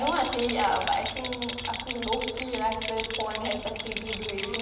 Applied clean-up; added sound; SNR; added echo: none; Rattle; 4 dB; reverberation time 1.0 s.